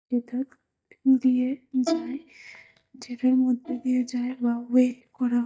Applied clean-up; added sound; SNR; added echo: neural mask model DeepFilterNet 3.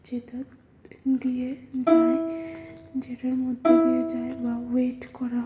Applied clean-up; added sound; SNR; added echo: none; Plucked string instrument; -4 dB; reverberation time 0.8 s.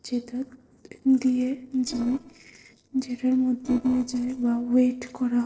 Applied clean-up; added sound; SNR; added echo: neural separator model SepFormer DNS4.